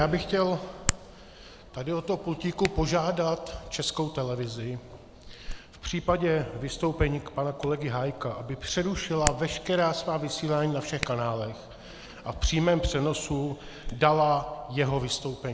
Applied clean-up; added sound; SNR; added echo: none; Hands; 12 dB; none.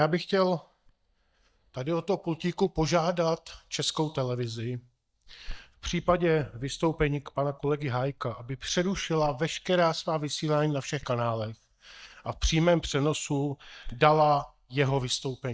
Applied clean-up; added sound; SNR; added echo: neural mask model DeepFilterNet 3.